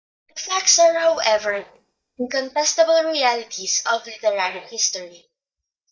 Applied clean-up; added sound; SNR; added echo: neural mask model DeepFilterNet 3.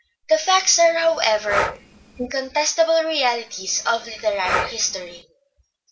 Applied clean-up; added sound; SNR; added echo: none; Breathing; 9 dB; none.